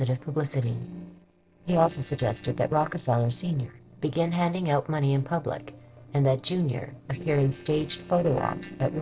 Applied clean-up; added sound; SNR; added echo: neural separator model SepFormer DNS4.